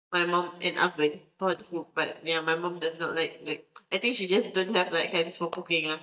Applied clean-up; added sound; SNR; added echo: neural mask model DeepFilterNet 3.